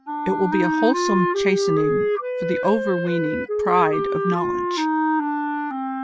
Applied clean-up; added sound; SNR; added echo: classical method spectral subtraction.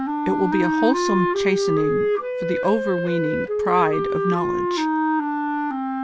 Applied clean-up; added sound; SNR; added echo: none; Wind instrument, woodwind instrument; -3 dB; none.